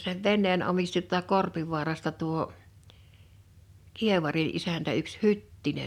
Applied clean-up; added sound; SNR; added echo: none; none; none; none.